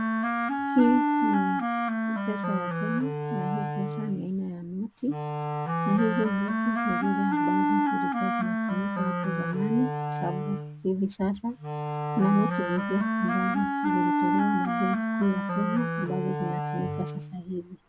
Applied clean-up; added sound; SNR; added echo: none; Wind instrument, woodwind instrument; -1 dB; none.